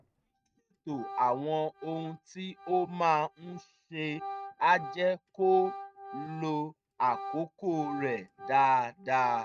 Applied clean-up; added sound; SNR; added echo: neural mask model RNNoise.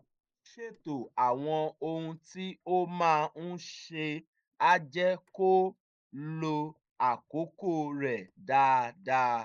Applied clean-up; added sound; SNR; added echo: neural mask model Resemble Enhance denoiser.